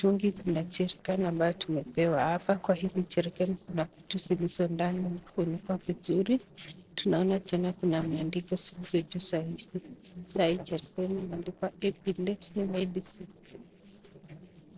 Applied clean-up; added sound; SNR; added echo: neural separator model SepFormer DNS4.